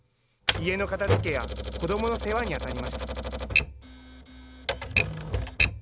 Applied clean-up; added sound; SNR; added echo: none; Typewriter; -4 dB; none.